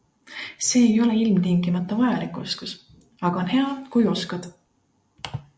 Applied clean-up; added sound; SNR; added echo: none; none; none; none.